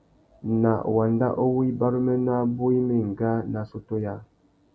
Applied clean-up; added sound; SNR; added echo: none; none; none; none.